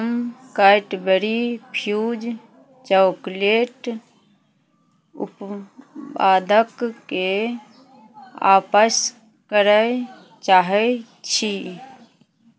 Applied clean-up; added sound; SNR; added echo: none; none; none; none.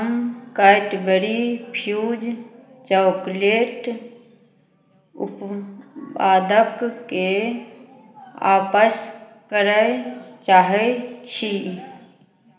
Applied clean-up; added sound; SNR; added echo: none; none; none; reverberation time 1.1 s.